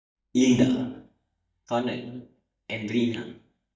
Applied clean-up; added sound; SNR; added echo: neural mask model DeepFilterNet 3.